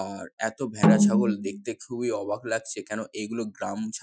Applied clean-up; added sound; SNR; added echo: classical method Wiener filter.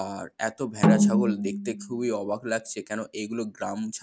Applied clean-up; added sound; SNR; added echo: none; Snare drum; -5 dB; none.